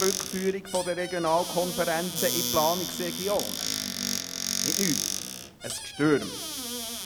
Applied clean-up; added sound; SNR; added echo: none; Squeak / Cupboard open or close; 3 dB; none.